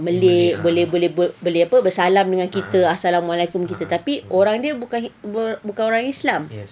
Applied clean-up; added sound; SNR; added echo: none; none; none; none.